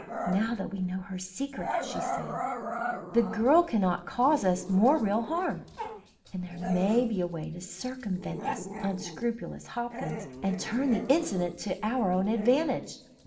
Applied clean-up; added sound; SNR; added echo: none; Growling; 9 dB; reverberation time 1.6 s.